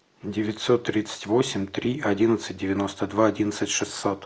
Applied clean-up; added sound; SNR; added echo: none; none; none; none.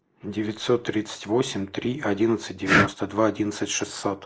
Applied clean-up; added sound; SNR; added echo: neural mask model Resemble Enhance denoiser.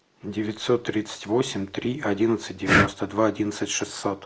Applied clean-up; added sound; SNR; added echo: none; Breathing; 3 dB; none.